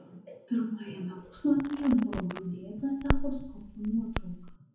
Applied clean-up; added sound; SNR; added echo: none; Crackle; 3 dB; reverberation time 0.7 s.